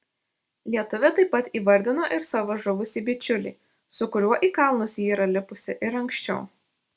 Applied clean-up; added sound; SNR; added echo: none; none; none; none.